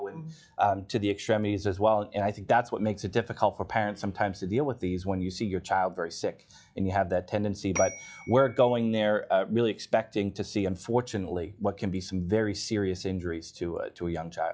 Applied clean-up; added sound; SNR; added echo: classical method log-MMSE.